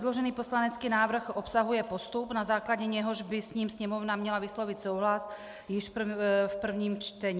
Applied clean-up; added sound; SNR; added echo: none; none; none; none.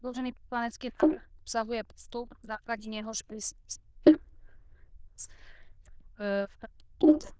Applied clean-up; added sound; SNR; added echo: neural diffusion model UNIVERSE++.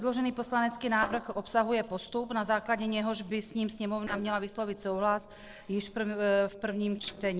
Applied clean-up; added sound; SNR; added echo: neural separator model SepFormer DNS4.